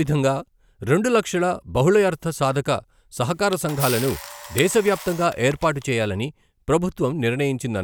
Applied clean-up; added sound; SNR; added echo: none; Camera; 13 dB; none.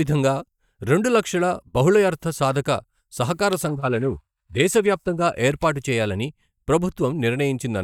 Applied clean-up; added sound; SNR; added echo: neural mask model DeepFilterNet 3.